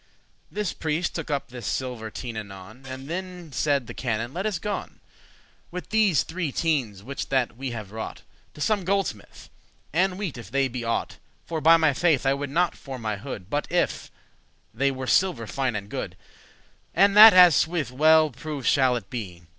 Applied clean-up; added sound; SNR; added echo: neural separator model SepFormer DNS4.